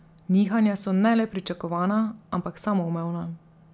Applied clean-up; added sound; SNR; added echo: none; none; none; none.